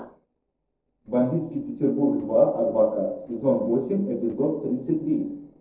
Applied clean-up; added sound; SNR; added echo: neural separator model SepFormer DNS4.